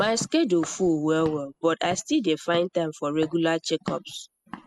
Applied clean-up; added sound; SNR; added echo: classical method spectral subtraction.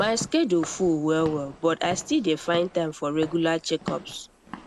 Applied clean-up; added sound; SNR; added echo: none; Walk, footsteps / Siren; 16 dB; none.